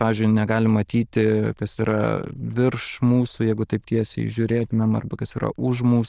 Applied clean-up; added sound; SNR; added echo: neural diffusion model UNIVERSE++.